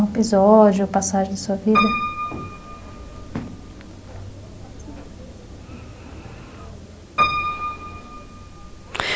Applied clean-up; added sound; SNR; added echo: none; Piano; 7 dB; none.